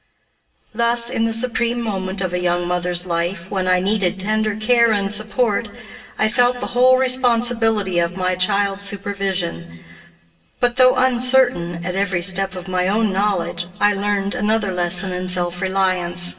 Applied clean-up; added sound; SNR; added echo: none; Gong; 18 dB; reverberation time 1.3 s.